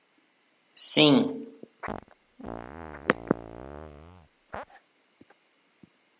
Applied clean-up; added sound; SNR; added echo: none; Fart; 11 dB; none.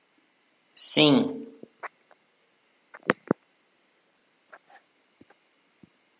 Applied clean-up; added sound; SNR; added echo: none; none; none; none.